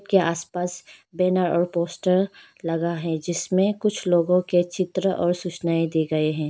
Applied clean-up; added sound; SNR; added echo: none; none; none; none.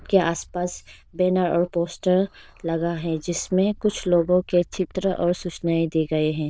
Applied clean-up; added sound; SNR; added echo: neural diffusion model UNIVERSE++.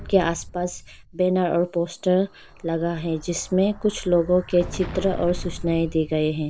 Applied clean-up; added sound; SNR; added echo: none; Explosion; 14 dB; none.